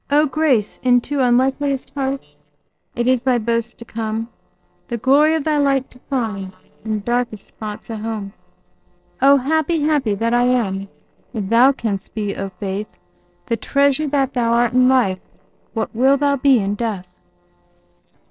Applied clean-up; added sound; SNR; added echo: neural separator model SepFormer DNS4.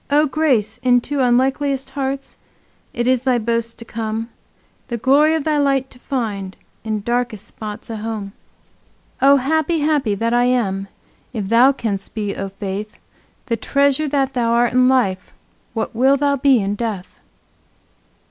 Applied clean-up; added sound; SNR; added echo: none; none; none; none.